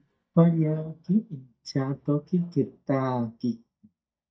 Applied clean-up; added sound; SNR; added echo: neural mask model DeepFilterNet 3.